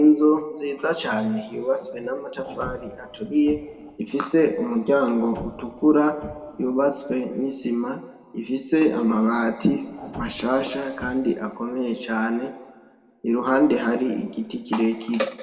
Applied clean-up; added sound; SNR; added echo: none; Printer; 18 dB; reverberation time 1.2 s.